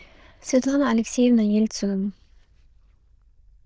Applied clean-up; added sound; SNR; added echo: neural diffusion model UNIVERSE++.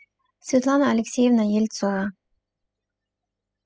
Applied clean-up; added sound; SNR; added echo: classical method spectral subtraction.